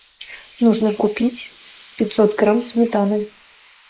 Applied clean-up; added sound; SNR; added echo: neural mask model Resemble Enhance denoiser.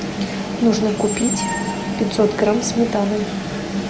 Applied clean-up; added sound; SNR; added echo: none; Squeak; 12 dB; none.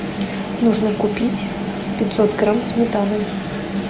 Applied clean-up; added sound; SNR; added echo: none; none; none; none.